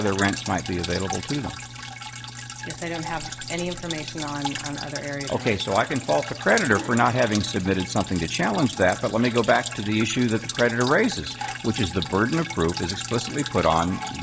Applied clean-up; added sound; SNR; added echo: none; Drip; 10 dB; none.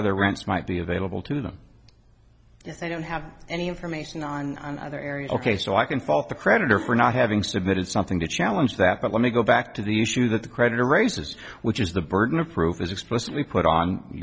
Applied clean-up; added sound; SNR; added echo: none; none; none; none.